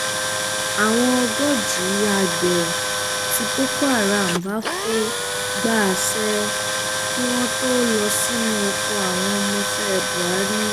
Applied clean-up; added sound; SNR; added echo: none; Tools; 0 dB; none.